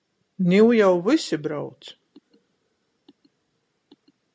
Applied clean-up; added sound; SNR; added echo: none; none; none; none.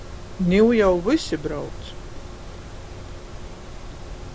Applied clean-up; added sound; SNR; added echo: none; Mechanisms; 10 dB; none.